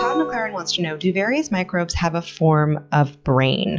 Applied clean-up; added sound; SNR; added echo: classical method log-MMSE.